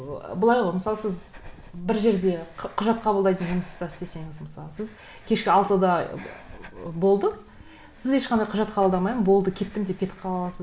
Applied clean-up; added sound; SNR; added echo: none; Breathing; 19 dB; none.